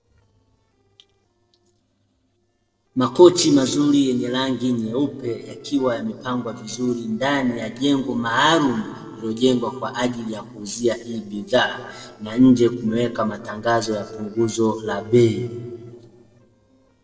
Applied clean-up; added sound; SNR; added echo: neural separator model SepFormer DNS4.